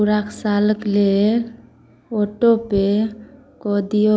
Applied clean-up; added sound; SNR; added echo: none; none; none; none.